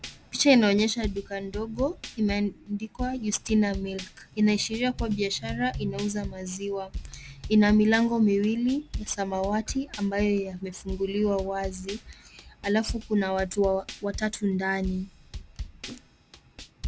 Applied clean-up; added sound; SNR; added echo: none; Drum / Drum kit; 13 dB; none.